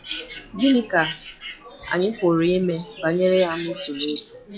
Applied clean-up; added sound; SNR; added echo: classical method log-MMSE.